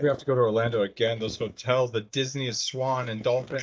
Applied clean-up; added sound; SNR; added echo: neural mask model DeepFilterNet 3.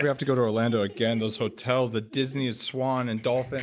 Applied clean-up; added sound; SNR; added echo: none; none; none; none.